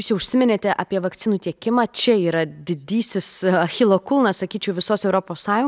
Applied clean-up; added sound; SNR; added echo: none; none; none; none.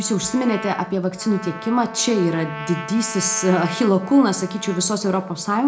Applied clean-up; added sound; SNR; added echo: none; Trumpet; 13 dB; reverberation time 0.3 s.